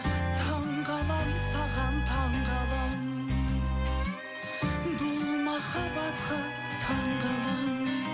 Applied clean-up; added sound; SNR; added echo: none; Trumpet; 11 dB; none.